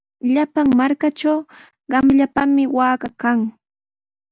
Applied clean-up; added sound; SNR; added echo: none; none; none; none.